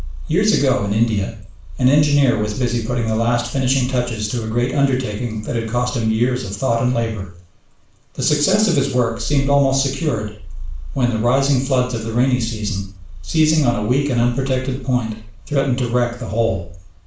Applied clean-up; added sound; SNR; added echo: none; Purr; 12 dB; reverberation time 0.4 s.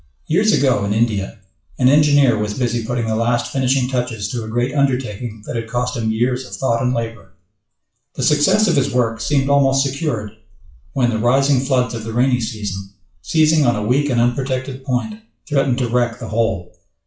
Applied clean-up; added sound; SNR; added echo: classical method WPE with log-MMSE.